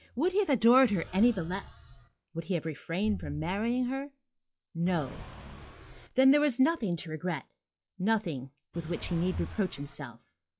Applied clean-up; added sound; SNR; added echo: classical method log-MMSE.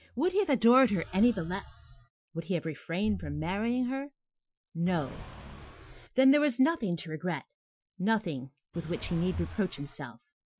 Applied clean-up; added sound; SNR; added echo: classical method Wiener filter.